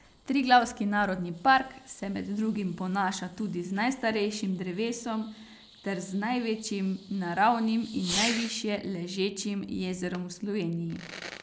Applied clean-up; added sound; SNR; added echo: none; Fireworks; 11 dB; none.